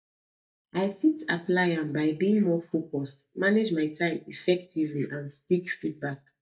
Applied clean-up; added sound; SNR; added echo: neural mask model DeepFilterNet 3.